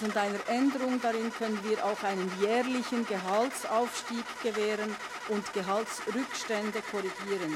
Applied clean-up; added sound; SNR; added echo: none; Engine starting / Car; 8 dB; none.